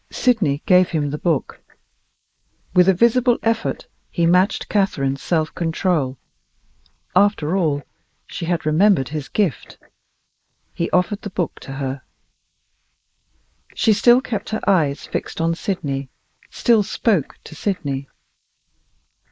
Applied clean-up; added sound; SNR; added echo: neural mask model Resemble Enhance denoiser.